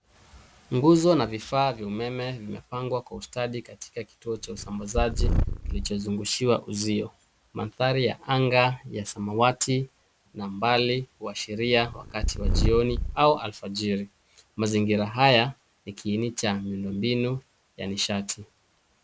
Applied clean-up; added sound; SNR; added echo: none; Purr; 1 dB; none.